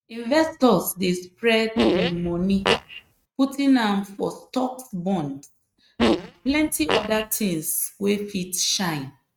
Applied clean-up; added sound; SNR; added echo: neural mask model RNNoise.